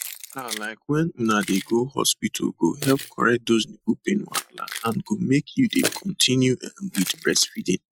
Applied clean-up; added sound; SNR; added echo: classical method Wiener filter.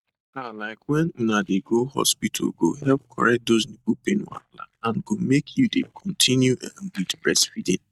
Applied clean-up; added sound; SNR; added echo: neural mask model DeepFilterNet 3.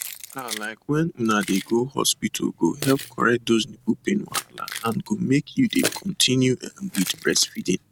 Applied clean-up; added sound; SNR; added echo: none; Keys jangling; 13 dB; none.